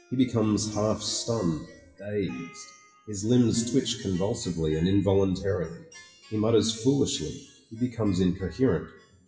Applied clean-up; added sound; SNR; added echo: classical method WPE with log-MMSE.